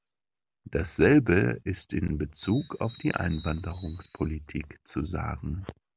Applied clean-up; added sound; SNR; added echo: none; Bird; 15 dB; none.